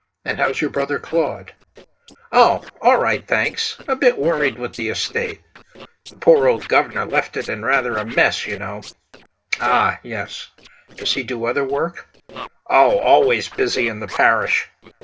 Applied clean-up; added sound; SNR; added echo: neural separator model SepFormer DNS4.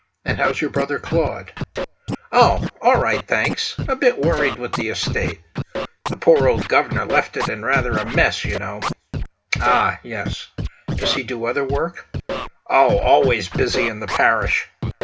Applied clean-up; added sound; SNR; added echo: none; Scratching (performance technique); 7 dB; reverberation time 0.3 s.